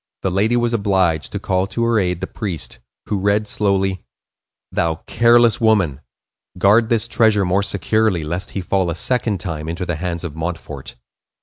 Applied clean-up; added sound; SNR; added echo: none; none; none; none.